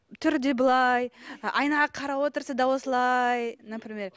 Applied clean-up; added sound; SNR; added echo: none; none; none; none.